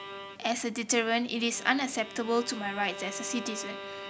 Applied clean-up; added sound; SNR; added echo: none; Bowed string instrument; 12 dB; none.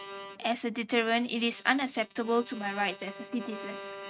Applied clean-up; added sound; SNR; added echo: neural mask model RNNoise.